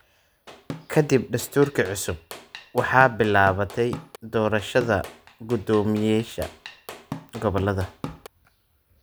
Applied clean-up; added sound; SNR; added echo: none; Drum / Drum kit; 15 dB; none.